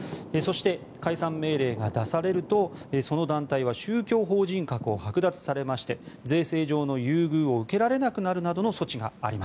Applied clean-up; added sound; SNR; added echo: none; Thunder; 17 dB; none.